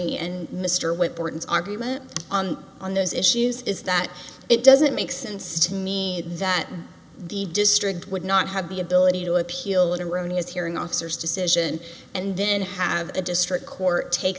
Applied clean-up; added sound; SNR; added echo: none; none; none; none.